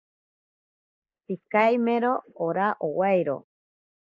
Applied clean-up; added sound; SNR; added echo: neural mask model Resemble Enhance denoiser.